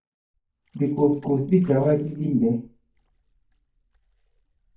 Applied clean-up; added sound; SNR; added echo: neural mask model DeepFilterNet 3.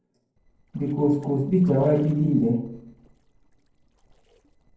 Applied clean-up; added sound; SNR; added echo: neural separator model SepFormer DNS4.